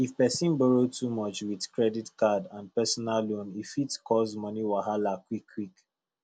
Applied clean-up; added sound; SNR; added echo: none; none; none; none.